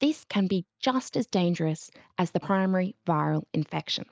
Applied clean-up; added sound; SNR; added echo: neural mask model Resemble Enhance denoiser.